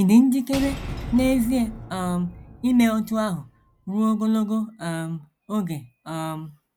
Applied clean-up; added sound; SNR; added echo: none; Shatter / Boom; 13 dB; none.